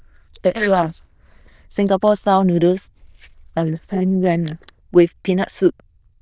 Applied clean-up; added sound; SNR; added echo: neural diffusion model UNIVERSE++.